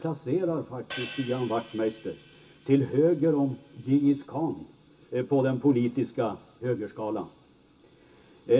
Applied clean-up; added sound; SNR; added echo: none; Hi-hat; 14 dB; reverberation time 0.2 s.